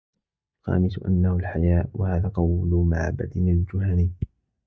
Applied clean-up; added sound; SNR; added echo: neural mask model DeepFilterNet 3.